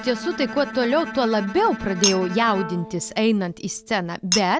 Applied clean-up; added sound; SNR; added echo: none; Chink, clink + Bowed string instrument; 8 dB; none.